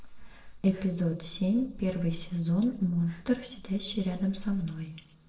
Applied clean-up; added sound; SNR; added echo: neural separator model SepFormer DNS4.